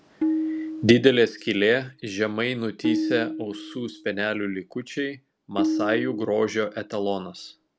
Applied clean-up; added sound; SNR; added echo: none; Tabla; 5 dB; none.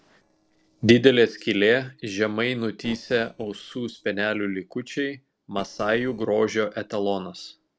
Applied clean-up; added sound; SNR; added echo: neural separator model SepFormer DNS4.